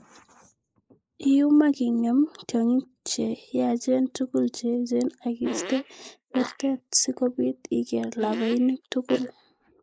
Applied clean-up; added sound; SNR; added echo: neural mask model Resemble Enhance denoiser.